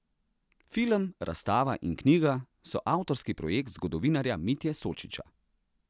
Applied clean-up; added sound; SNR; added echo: none; none; none; none.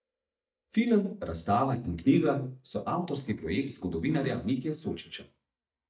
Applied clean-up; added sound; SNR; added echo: neural mask model DeepFilterNet 3.